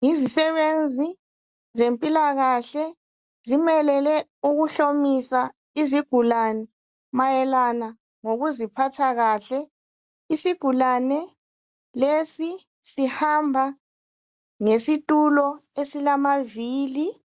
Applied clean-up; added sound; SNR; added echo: none; none; none; none.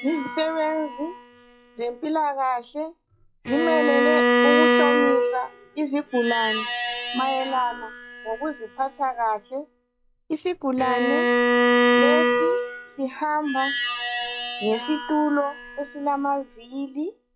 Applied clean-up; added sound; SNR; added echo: classical method log-MMSE.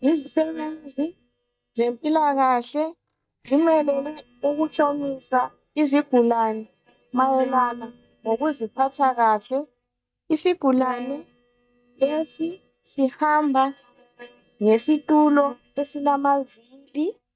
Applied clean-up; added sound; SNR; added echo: neural mask model DeepFilterNet 3.